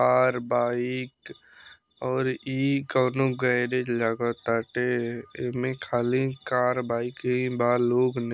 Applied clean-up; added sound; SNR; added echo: none; none; none; none.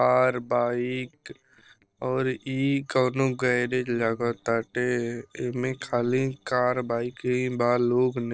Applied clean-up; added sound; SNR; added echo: neural separator model SepFormer DNS4.